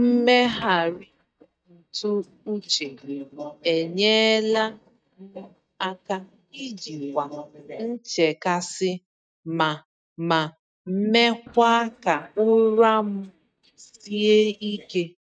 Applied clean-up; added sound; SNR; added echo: neural mask model DeepFilterNet 3.